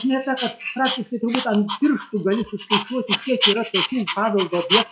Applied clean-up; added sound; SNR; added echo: classical method log-MMSE.